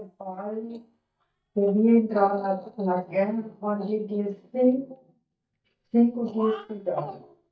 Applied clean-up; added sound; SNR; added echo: neural mask model DeepFilterNet 3.